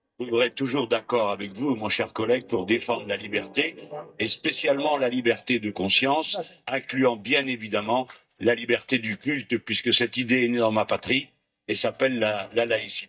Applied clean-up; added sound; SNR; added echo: neural mask model DeepFilterNet 3.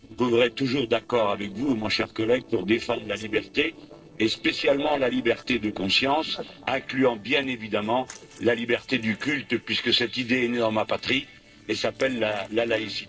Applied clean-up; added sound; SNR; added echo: neural separator model SepFormer DNS4.